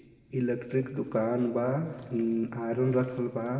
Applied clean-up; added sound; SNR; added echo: none; none; none; reverberation time 2.8 s.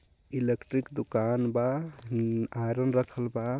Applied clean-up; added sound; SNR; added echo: none; none; none; none.